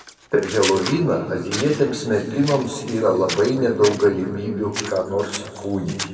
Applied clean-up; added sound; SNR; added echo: none; Scissors; 13 dB; reverberation time 2.1 s.